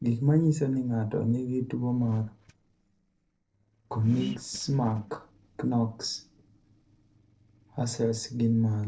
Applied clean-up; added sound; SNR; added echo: neural separator model SepFormer DNS4.